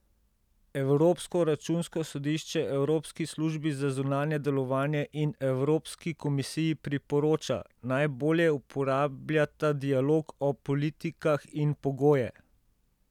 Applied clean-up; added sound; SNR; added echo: none; none; none; none.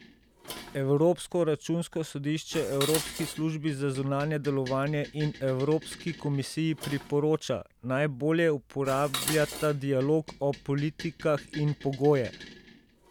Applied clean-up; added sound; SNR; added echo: none; Dishes, pots, and pans; 14 dB; none.